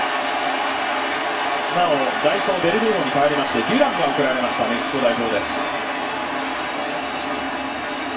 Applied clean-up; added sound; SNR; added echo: none; none; none; reverberation time 0.2 s.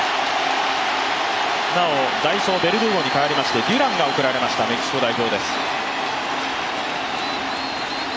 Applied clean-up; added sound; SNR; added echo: none; none; none; none.